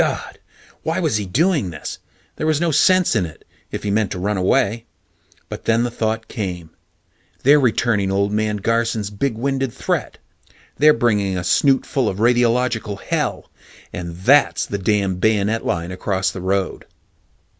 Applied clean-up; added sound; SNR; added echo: none; none; none; none.